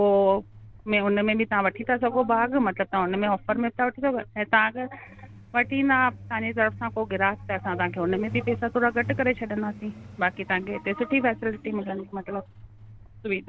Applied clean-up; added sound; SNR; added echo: none; Truck; 17 dB; none.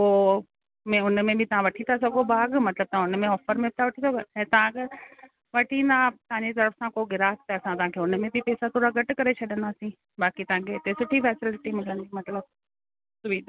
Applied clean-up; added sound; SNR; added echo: none; none; none; none.